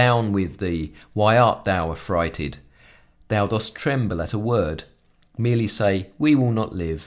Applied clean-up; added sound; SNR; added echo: none; none; none; none.